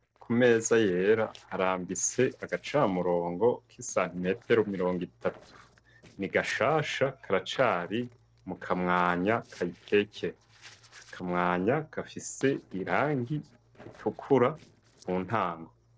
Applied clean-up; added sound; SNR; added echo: neural separator model SepFormer DNS4.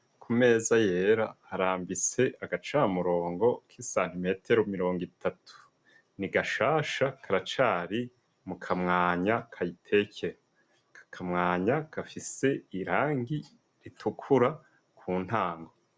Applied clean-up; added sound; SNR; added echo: none; none; none; none.